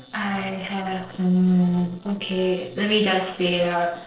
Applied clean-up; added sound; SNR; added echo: neural separator model SepFormer DNS4.